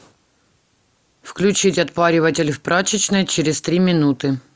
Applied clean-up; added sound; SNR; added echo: none; none; none; none.